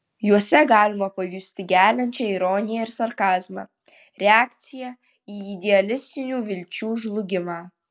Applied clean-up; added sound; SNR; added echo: none; none; none; none.